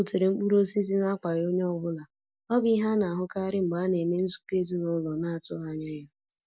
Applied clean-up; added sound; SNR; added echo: neural mask model Resemble Enhance denoiser.